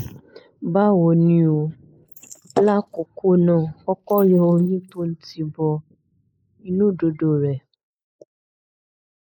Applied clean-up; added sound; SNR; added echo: neural mask model Resemble Enhance denoiser.